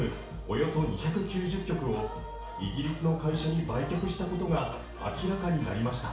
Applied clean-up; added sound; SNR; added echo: none; Coin (dropping); 19 dB; reverberation time 0.6 s.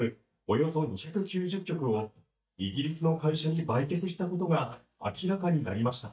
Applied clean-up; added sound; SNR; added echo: neural mask model DeepFilterNet 3.